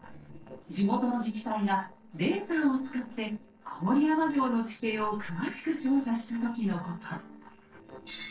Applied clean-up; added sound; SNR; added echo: neural separator model SepFormer DNS4.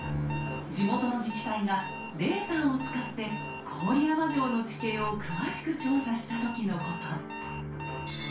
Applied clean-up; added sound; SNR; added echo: none; Alarm; 11 dB; reverberation time 0.3 s.